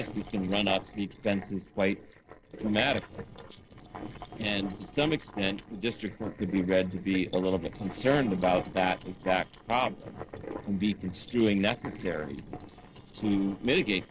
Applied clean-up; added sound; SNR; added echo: neural separator model SepFormer DNS4.